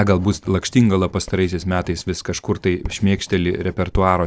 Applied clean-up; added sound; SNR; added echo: neural separator model SepFormer DNS4.